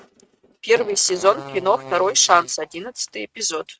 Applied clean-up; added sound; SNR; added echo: neural mask model RNNoise.